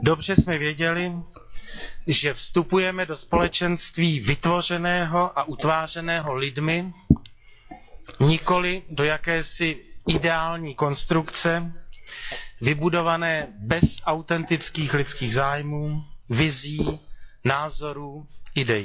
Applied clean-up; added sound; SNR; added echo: classical method log-MMSE.